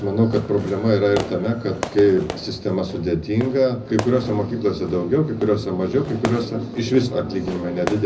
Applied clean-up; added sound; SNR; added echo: none; Fireworks; 13 dB; reverberation time 0.4 s.